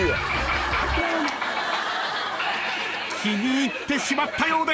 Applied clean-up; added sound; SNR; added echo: none; none; none; none.